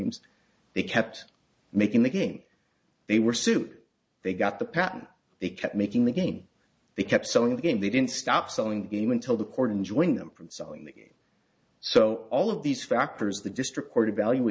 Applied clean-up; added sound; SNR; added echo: none; none; none; none.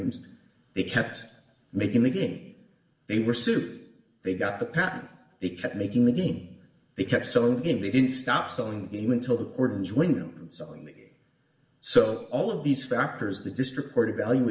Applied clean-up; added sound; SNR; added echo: none; none; none; reverberation time 0.7 s.